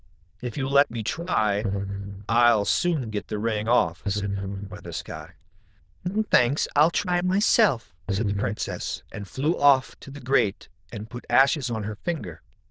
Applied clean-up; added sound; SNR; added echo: neural diffusion model UNIVERSE++.